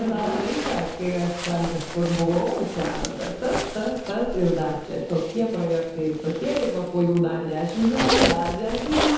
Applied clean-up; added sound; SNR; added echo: none; Zipper (clothing); 6 dB; reverberation time 0.9 s.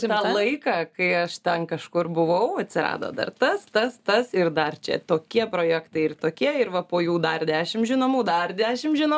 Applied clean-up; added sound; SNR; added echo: none; none; none; none.